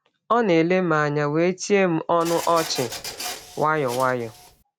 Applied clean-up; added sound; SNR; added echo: none; Printer; 13 dB; none.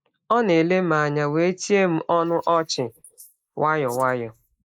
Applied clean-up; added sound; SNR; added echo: neural mask model Resemble Enhance denoiser.